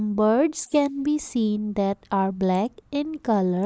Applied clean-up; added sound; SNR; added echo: neural mask model Resemble Enhance denoiser.